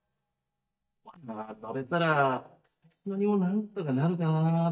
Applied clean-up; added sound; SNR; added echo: neural mask model DeepFilterNet 3.